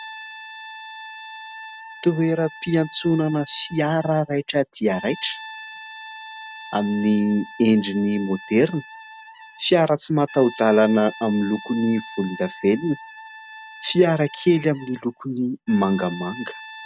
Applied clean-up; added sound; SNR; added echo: none; Brass instrument; 17 dB; none.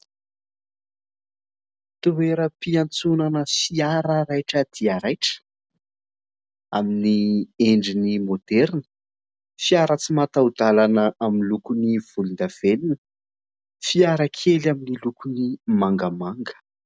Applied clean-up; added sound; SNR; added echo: none; none; none; none.